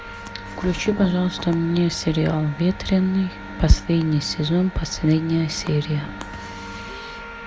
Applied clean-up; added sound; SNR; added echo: none; Organ; 19 dB; none.